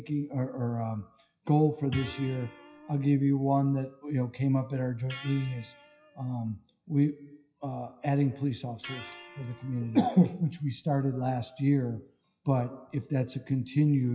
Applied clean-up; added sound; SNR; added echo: classical method WPE with log-MMSE.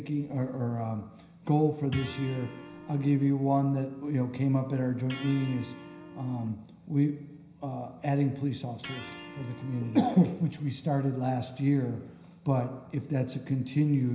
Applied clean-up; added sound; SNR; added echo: none; Electric guitar; 18 dB; reverberation time 0.9 s.